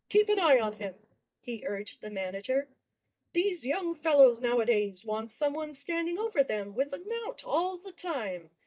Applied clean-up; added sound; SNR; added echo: neural mask model DeepFilterNet 3.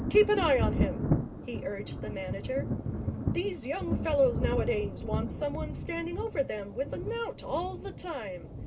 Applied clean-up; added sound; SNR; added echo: none; Thunder; 2 dB; reverberation time 0.2 s.